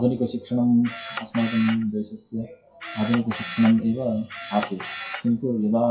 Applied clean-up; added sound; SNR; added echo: classical method WPE with log-MMSE.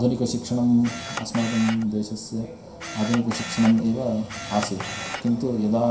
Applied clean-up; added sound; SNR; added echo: none; Camera; 10 dB; reverberation time 0.5 s.